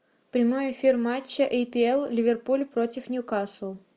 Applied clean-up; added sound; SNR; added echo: none; none; none; none.